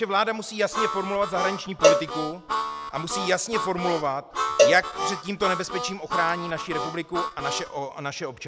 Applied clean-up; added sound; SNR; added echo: none; Cowbell + Harmonica; -1 dB; none.